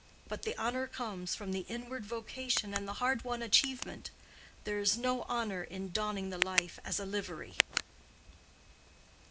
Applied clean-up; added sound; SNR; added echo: none; Tick; 6 dB; none.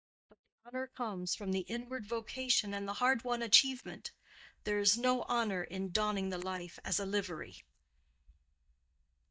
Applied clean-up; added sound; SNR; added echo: neural mask model DeepFilterNet 3.